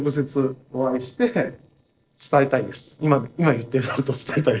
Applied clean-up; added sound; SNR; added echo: neural separator model SepFormer DNS4.